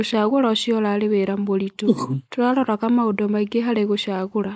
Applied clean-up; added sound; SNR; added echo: neural mask model Resemble Enhance denoiser.